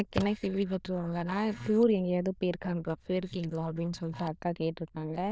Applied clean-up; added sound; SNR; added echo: neural diffusion model UNIVERSE++.